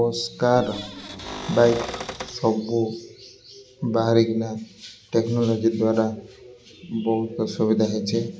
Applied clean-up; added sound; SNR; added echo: none; Cupboard open or close / Door; 11 dB; none.